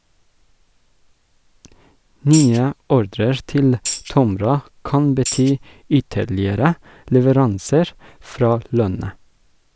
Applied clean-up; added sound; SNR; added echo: none; Tambourine; 10 dB; none.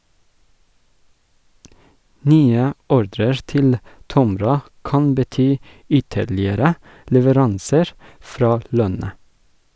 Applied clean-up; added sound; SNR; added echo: none; none; none; none.